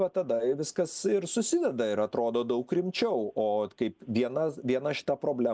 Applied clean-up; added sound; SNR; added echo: none; none; none; none.